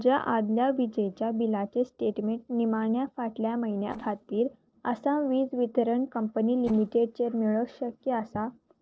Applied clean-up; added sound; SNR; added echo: neural separator model SepFormer DNS4.